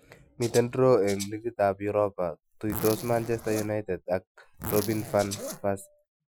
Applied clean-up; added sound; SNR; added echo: classical method Wiener filter.